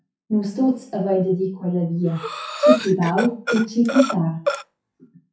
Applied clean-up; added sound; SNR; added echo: classical method WPE with log-MMSE.